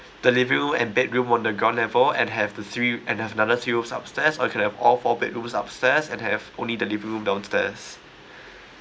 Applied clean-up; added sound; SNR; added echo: none; none; none; none.